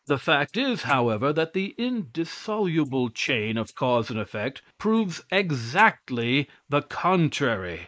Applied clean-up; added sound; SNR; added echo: neural mask model Resemble Enhance denoiser.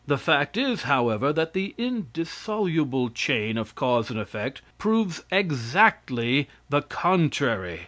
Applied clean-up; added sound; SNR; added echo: none; none; none; none.